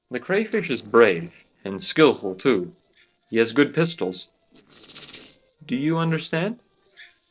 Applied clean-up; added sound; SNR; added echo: neural separator model SepFormer DNS4.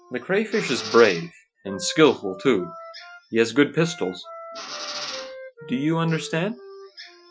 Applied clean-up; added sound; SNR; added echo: classical method Wiener filter.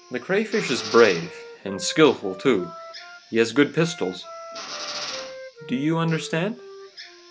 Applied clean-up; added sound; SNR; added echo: none; Wind instrument, woodwind instrument + Drill; 13 dB; none.